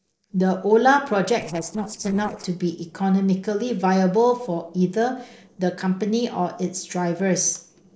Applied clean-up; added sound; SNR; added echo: neural separator model SepFormer DNS4.